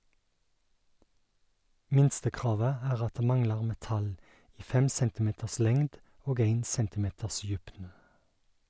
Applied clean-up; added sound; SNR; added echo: none; none; none; none.